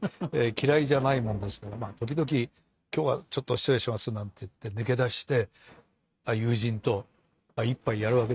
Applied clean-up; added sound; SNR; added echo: neural mask model RNNoise.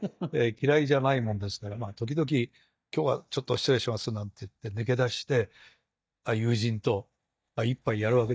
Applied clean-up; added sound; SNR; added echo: neural mask model DeepFilterNet 3.